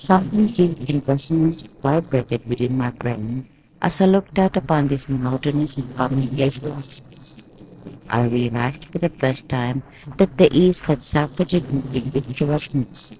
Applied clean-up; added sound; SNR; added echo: neural separator model SepFormer DNS4.